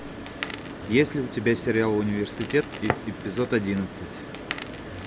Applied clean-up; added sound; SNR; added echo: none; Crackle; 11 dB; none.